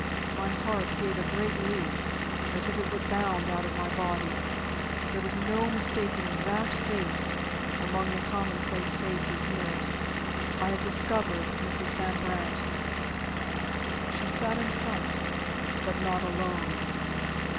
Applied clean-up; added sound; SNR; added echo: none; Engine / Vehicle; -4 dB; none.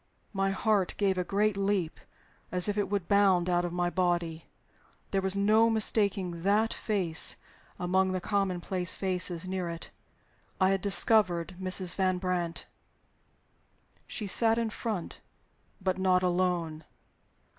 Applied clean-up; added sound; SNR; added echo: none; none; none; none.